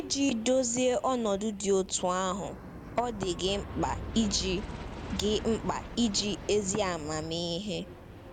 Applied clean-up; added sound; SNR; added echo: none; Aircraft; 11 dB; none.